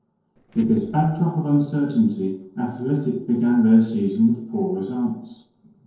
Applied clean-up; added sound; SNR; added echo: neural separator model SepFormer DNS4.